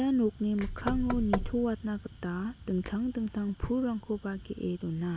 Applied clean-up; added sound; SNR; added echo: none; Knock / Wood; 4 dB; none.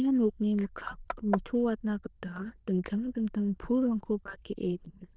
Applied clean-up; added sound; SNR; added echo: neural diffusion model UNIVERSE++.